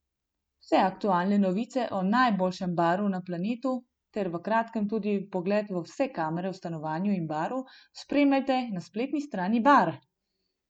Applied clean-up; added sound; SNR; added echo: none; none; none; none.